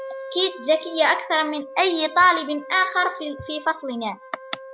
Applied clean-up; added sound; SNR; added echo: none; Wind instrument, woodwind instrument; 16 dB; none.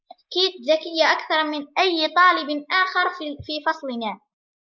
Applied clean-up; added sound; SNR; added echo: neural mask model Resemble Enhance denoiser.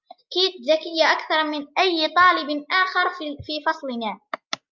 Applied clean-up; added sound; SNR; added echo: none; none; none; none.